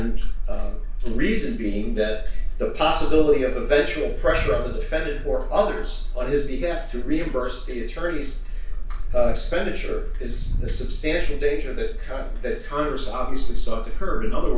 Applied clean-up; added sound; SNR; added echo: none; Wind; 15 dB; reverberation time 0.3 s.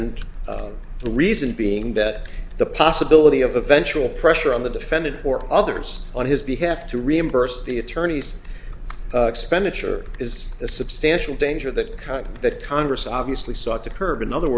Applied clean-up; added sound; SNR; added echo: none; none; none; none.